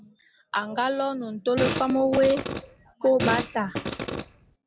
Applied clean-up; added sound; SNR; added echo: none; Fart; 5 dB; none.